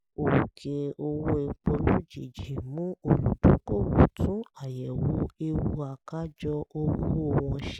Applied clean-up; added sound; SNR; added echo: none; none; none; none.